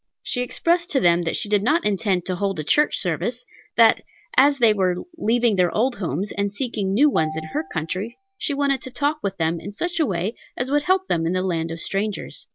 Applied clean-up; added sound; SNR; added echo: none; Marimba, xylophone; 14 dB; none.